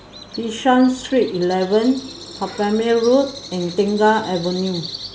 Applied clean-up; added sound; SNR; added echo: none; Bird vocalization, bird call, bird song; 16 dB; none.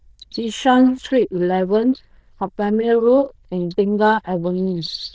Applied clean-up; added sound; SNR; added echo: neural diffusion model UNIVERSE++.